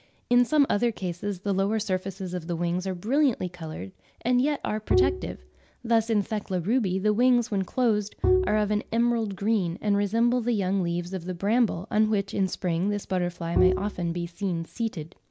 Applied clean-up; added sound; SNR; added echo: none; Bowed string instrument; 2 dB; none.